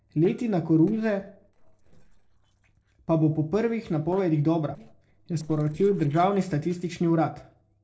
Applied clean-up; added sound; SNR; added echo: neural separator model SepFormer DNS4.